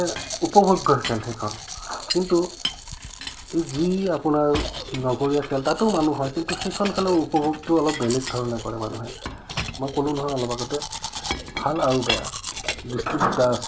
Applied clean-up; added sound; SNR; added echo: none; Chink, clink + Domestic sounds, home sounds; 9 dB; none.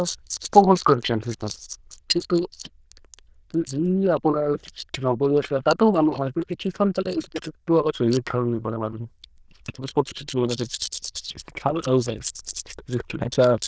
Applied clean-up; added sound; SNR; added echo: neural diffusion model UNIVERSE++.